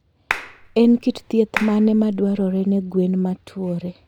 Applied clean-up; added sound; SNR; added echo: none; Clapping; 12 dB; none.